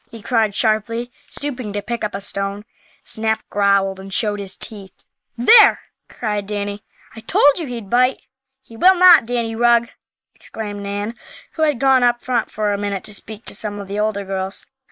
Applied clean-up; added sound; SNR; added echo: neural mask model Resemble Enhance denoiser.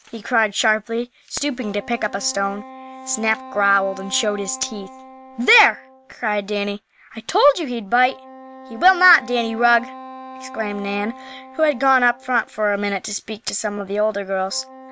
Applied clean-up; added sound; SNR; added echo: none; Wind instrument, woodwind instrument; 19 dB; none.